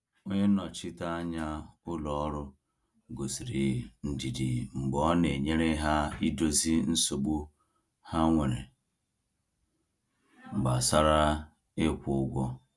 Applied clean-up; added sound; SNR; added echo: none; none; none; none.